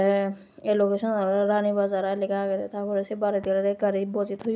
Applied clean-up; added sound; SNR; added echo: none; none; none; none.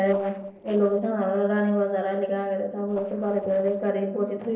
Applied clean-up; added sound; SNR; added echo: neural separator model SepFormer DNS4.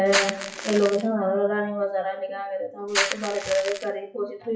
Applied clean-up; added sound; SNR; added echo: classical method WPE with log-MMSE.